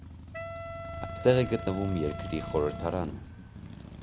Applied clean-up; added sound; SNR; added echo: none; Wind instrument, woodwind instrument + Motorcycle; 8 dB; none.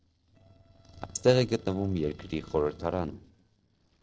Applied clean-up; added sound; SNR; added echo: neural separator model SepFormer DNS4.